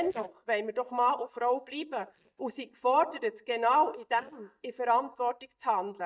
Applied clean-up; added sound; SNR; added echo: neural mask model DeepFilterNet 3.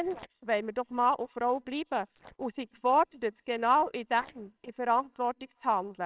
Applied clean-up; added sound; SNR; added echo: neural separator model SepFormer WHAMR!.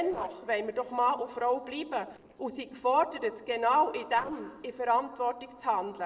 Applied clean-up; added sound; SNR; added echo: neural separator model SepFormer DNS4.